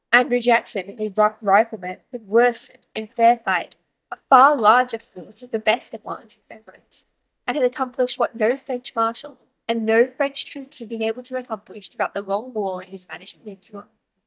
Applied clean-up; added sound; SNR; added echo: neural mask model DeepFilterNet 3.